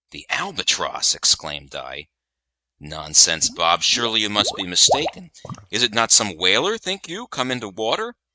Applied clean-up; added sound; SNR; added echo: neural mask model RNNoise.